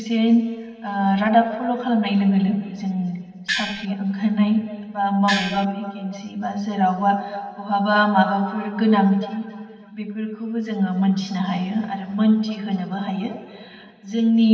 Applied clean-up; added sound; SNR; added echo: none; Gong; 4 dB; reverberation time 2.3 s.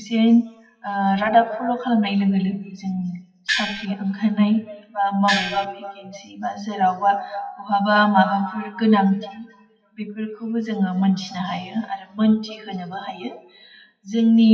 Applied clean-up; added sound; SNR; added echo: classical method WPE with log-MMSE.